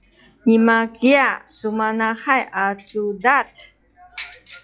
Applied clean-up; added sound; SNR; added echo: classical method log-MMSE.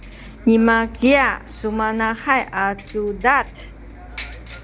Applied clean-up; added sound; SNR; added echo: none; Bus; 16 dB; none.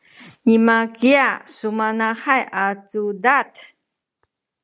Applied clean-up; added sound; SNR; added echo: none; none; none; none.